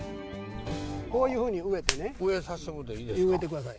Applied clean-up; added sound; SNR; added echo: none; Hands; 8 dB; none.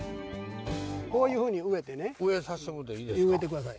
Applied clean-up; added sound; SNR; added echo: none; none; none; none.